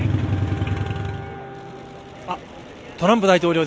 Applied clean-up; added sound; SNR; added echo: none; Bowed string instrument; 18 dB; none.